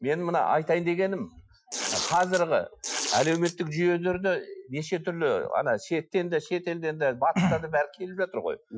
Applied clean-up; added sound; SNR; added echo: classical method Wiener filter.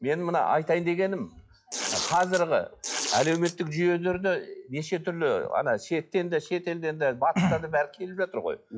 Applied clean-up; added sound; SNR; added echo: classical method log-MMSE.